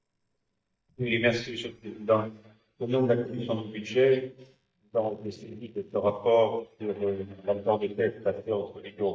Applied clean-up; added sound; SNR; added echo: neural mask model DeepFilterNet 3.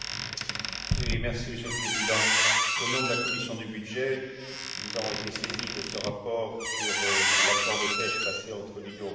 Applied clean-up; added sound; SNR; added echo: none; Squeak; -4 dB; reverberation time 1.7 s.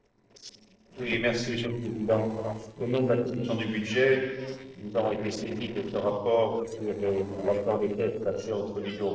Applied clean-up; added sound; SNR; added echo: neural separator model SepFormer DNS4.